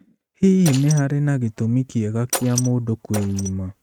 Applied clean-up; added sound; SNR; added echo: neural mask model RNNoise.